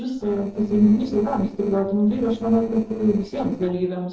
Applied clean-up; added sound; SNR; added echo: neural separator model SepFormer DNS4.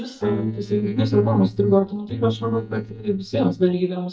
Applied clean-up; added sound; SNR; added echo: neural mask model DeepFilterNet 3.